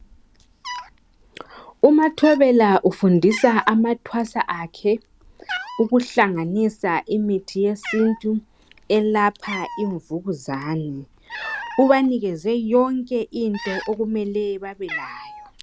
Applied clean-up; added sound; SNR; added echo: none; Cat; 16 dB; none.